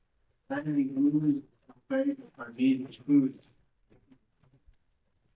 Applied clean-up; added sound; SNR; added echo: neural mask model DeepFilterNet 3.